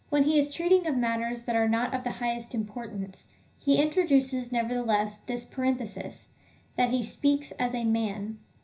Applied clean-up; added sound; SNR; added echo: none; none; none; reverberation time 0.5 s.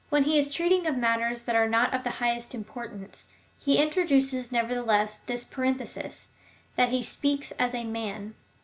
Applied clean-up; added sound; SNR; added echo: none; none; none; none.